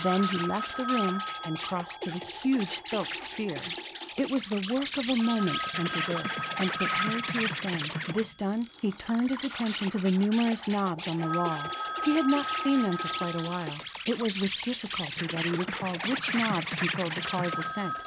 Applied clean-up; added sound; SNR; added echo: none; Insect + Telephone; 3 dB; none.